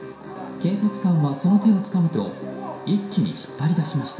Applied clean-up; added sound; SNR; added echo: none; none; none; reverberation time 0.7 s.